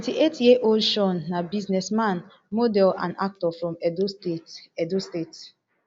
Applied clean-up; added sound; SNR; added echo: none; none; none; none.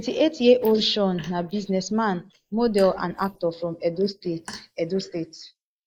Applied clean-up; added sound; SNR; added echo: neural mask model Resemble Enhance denoiser.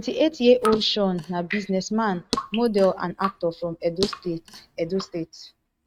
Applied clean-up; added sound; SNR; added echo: neural mask model RNNoise.